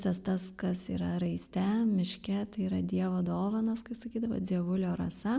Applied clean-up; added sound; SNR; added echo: none; none; none; none.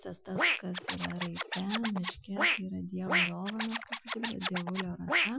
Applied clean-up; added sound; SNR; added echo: classical method Wiener filter.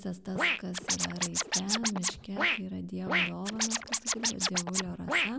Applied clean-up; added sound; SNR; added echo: none; Scratching (performance technique); -5 dB; none.